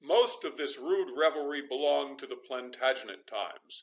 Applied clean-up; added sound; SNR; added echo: none; none; none; none.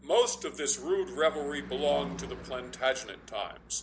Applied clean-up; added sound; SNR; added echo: none; Car passing by / Engine / Truck; 14 dB; none.